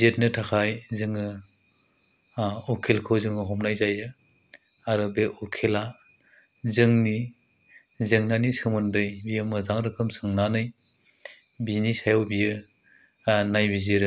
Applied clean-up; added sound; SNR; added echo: none; none; none; none.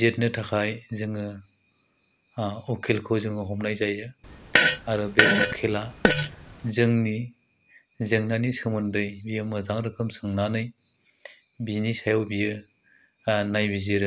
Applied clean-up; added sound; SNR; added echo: none; Fart; -4 dB; none.